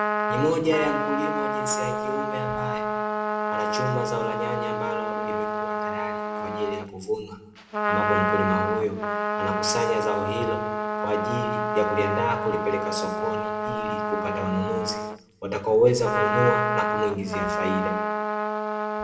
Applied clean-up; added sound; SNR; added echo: none; Trumpet; -1 dB; reverberation time 0.7 s.